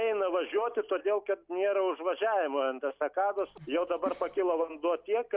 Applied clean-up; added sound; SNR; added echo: none; none; none; none.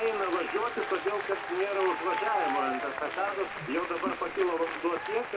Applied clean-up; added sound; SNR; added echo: none; Applause; 4 dB; reverberation time 1.9 s.